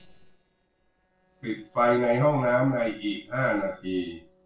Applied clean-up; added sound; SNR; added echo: neural separator model SepFormer DNS4.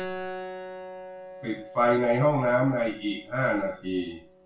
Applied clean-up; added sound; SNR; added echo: none; Keyboard (musical); 14 dB; reverberation time 0.3 s.